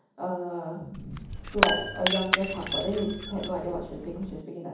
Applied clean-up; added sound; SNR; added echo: none; Shatter / Crushing; -1 dB; reverberation time 1.2 s.